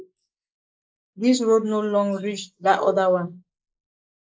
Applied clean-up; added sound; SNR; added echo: neural mask model Resemble Enhance denoiser.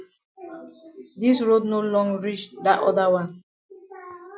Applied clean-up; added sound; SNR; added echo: none; none; none; none.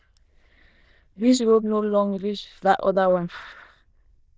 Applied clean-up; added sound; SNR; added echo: neural diffusion model UNIVERSE++.